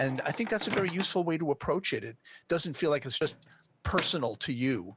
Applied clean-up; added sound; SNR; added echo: none; Microwave oven; 12 dB; none.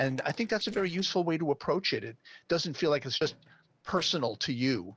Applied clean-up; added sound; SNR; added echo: neural separator model SepFormer DNS4.